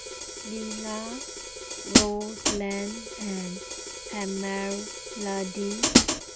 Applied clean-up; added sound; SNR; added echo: none; Hi-hat; -5 dB; none.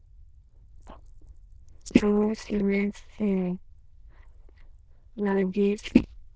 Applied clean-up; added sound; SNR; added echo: neural diffusion model UNIVERSE++.